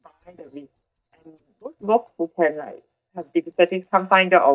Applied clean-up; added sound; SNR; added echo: neural mask model DeepFilterNet 3.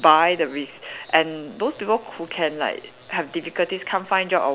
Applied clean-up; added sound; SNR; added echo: none; none; none; none.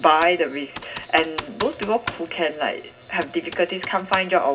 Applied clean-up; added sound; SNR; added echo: none; Computer keyboard; 14 dB; reverberation time 0.4 s.